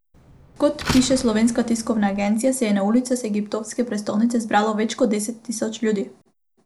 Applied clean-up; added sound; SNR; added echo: none; Slam; 11 dB; none.